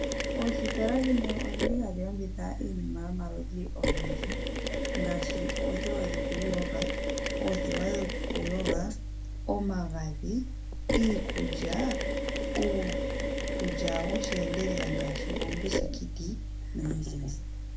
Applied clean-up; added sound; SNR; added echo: none; Mechanisms; -2 dB; reverberation time 0.3 s.